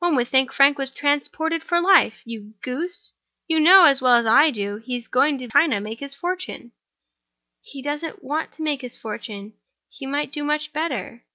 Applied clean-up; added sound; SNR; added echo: none; none; none; none.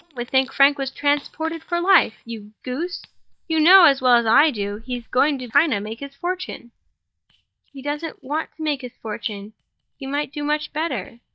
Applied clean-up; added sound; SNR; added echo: neural mask model DeepFilterNet 3.